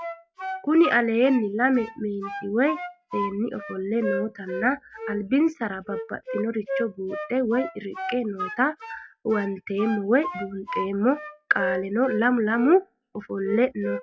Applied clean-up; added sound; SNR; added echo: classical method log-MMSE.